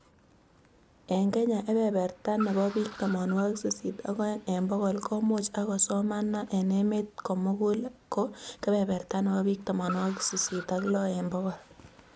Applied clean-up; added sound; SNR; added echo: none; Car; 19 dB; none.